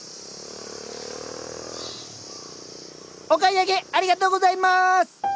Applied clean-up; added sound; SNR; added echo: none; none; none; none.